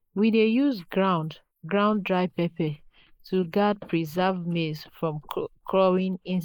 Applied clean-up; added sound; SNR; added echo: neural mask model Resemble Enhance denoiser.